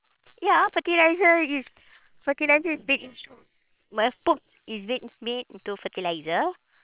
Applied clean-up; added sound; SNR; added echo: neural separator model SepFormer WHAM!.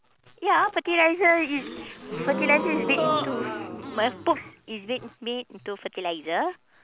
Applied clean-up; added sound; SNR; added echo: none; Gasp; 4 dB; none.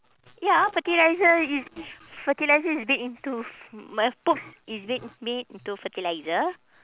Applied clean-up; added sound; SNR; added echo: none; none; none; none.